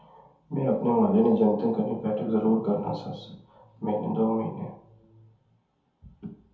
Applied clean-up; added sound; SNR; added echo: none; none; none; reverberation time 0.6 s.